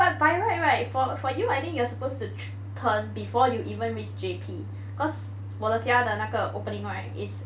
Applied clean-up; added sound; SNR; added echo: none; none; none; none.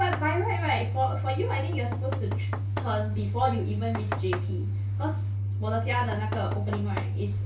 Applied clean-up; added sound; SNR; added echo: none; Knock; 14 dB; reverberation time 0.3 s.